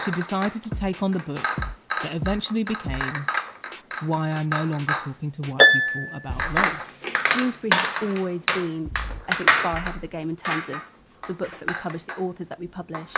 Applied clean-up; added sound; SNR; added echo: none; Chink, clink + Harp; -2 dB; none.